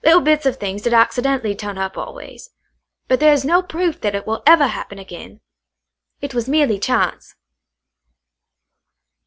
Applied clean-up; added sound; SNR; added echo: none; none; none; none.